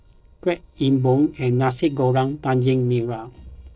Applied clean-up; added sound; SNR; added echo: neural separator model SepFormer DNS4.